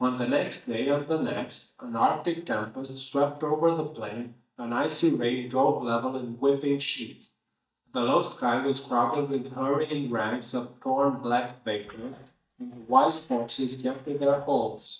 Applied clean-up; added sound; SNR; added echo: neural mask model DeepFilterNet 3.